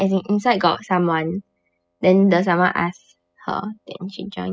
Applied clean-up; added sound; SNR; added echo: classical method spectral subtraction.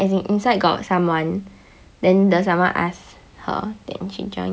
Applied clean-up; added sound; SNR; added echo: none; none; none; none.